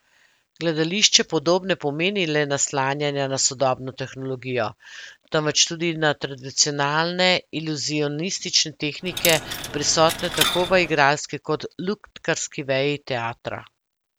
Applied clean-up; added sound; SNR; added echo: none; Coin (dropping); 5 dB; none.